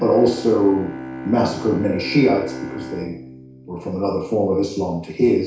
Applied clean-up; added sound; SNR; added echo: none; Bowed string instrument; 13 dB; reverberation time 0.6 s.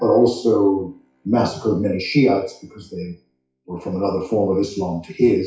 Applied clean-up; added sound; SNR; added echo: classical method WPE with log-MMSE.